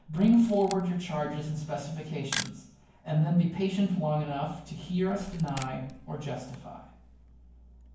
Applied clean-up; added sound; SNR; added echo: none; Camera; 16 dB; reverberation time 0.9 s.